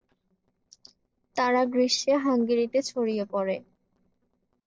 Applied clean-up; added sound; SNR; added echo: neural separator model SepFormer DNS4.